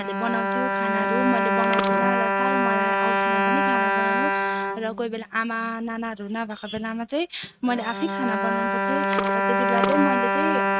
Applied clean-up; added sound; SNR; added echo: neural mask model RNNoise.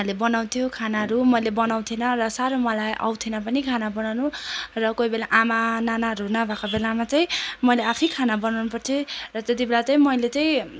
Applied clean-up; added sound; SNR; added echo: none; none; none; none.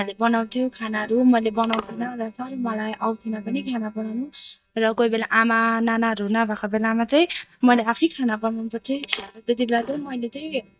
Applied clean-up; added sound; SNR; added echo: neural mask model DeepFilterNet 3.